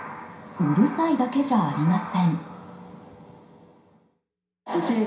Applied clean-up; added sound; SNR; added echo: none; none; none; reverberation time 0.5 s.